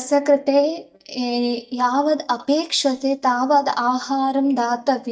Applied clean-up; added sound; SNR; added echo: neural mask model DeepFilterNet 3.